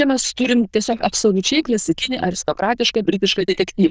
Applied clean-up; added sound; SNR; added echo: neural diffusion model UNIVERSE++.